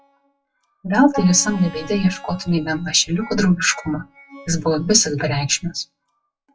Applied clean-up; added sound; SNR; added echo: classical method WPE with log-MMSE.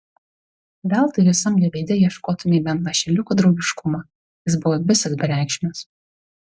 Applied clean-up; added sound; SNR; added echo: none; none; none; none.